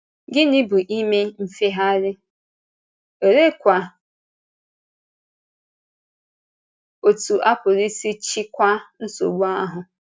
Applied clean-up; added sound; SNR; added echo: none; none; none; none.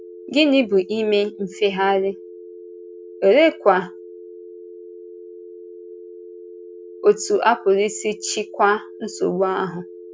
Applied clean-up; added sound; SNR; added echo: none; Telephone; 17 dB; none.